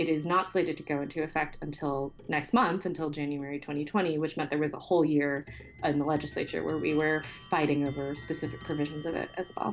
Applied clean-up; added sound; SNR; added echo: none; Clock; 17 dB; none.